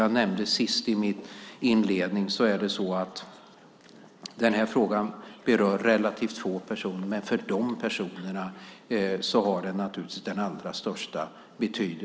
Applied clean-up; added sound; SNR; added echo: none; none; none; none.